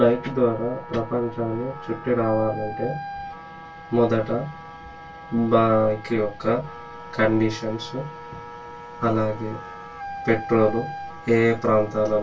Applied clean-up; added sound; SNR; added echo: none; Wind instrument, woodwind instrument; 14 dB; reverberation time 0.1 s.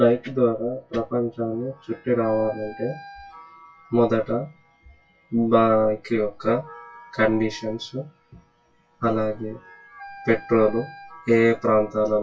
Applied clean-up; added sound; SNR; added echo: classical method WPE with log-MMSE.